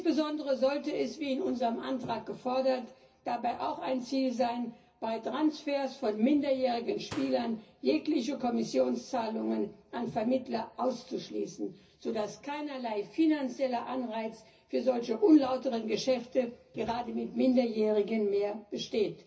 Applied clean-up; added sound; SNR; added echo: none; Slam; 17 dB; reverberation time 0.4 s.